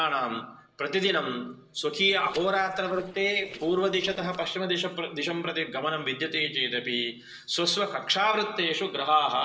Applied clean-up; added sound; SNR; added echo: neural separator model SepFormer DNS4.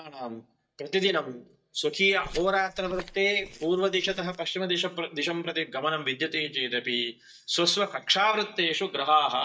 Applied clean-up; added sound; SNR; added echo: neural mask model DeepFilterNet 3.